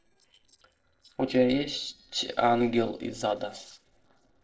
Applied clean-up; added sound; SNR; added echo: neural separator model SepFormer DNS4.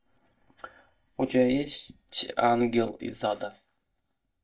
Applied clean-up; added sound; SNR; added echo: neural mask model DeepFilterNet 3.